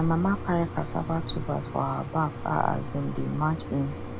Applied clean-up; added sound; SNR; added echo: none; Mechanisms; 6 dB; none.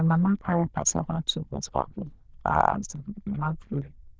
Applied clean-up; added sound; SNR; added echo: neural diffusion model UNIVERSE++.